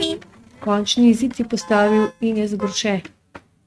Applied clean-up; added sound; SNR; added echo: neural mask model RNNoise.